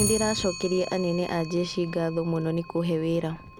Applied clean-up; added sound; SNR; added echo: none; Clock; 9 dB; none.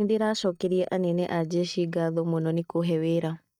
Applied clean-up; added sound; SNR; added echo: neural mask model DeepFilterNet 3.